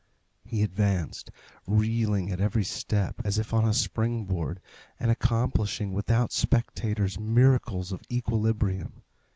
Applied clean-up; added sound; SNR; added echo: none; none; none; none.